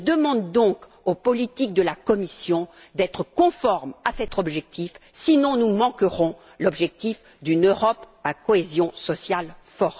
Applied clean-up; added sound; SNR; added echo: none; none; none; none.